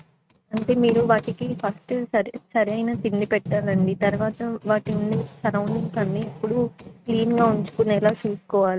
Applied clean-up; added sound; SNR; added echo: neural mask model RNNoise.